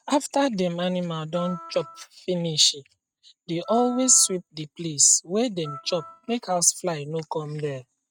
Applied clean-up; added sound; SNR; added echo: neural mask model RNNoise.